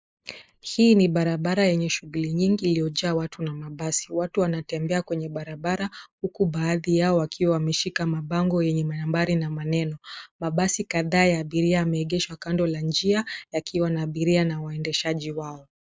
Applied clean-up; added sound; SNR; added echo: neural mask model Resemble Enhance denoiser.